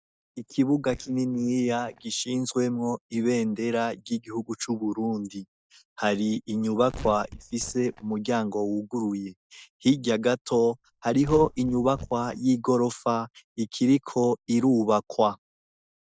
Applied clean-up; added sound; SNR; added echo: neural mask model DeepFilterNet 3.